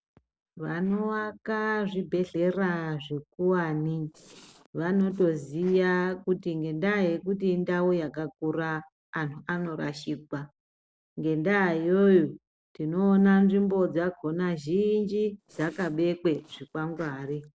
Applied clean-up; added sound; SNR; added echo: neural separator model SepFormer DNS4.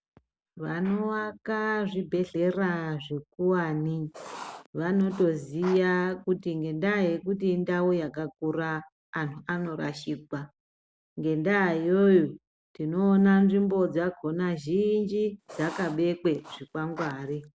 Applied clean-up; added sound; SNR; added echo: none; Writing; 17 dB; none.